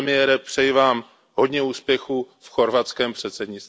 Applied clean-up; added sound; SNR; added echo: none; none; none; none.